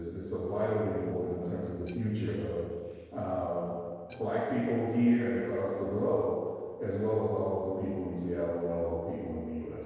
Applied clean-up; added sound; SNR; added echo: neural separator model SepFormer DNS4.